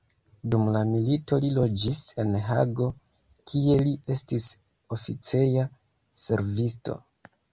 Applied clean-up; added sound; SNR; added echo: none; none; none; none.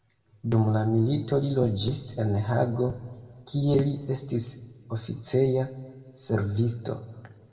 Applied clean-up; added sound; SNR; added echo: none; none; none; reverberation time 1.2 s.